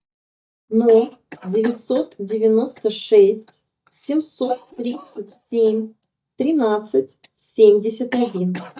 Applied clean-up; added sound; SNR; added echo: neural mask model DeepFilterNet 3.